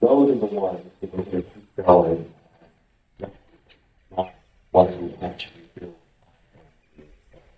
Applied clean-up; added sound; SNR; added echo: neural mask model DeepFilterNet 3.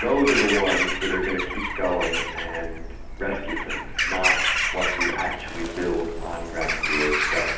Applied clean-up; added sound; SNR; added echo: none; Bird vocalization, bird call, bird song / Crow; -1 dB; reverberation time 0.8 s.